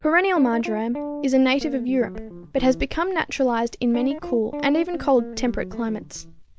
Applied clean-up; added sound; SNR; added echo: neural mask model DeepFilterNet 3.